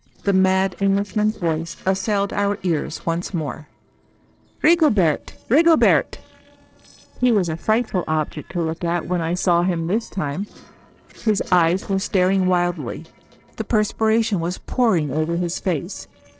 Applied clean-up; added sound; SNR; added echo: neural separator model SepFormer DNS4.